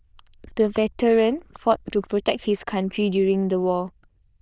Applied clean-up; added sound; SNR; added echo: neural diffusion model UNIVERSE++.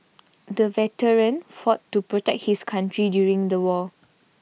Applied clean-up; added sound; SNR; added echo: none; none; none; none.